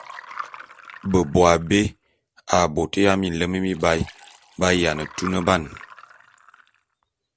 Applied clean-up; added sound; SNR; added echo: none; Liquid; 19 dB; none.